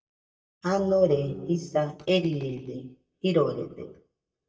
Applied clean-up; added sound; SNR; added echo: neural mask model DeepFilterNet 3.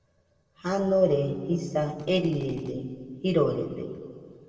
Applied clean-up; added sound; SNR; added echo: neural separator model SepFormer DNS4.